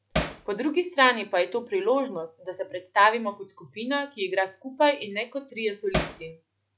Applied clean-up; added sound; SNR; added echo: none; Hammer; 3 dB; none.